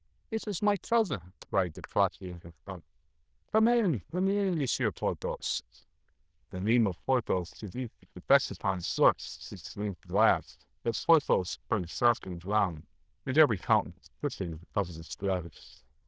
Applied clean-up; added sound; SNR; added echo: neural diffusion model UNIVERSE++.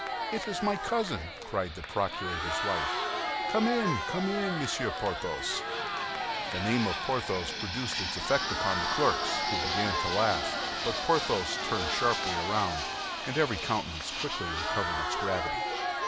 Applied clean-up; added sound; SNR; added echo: none; Crowd + Fixed-wing aircraft, airplane; 0 dB; none.